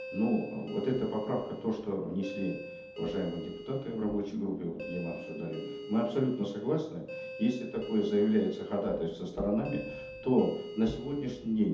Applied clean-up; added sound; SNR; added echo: none; Doorbell; 12 dB; reverberation time 0.6 s.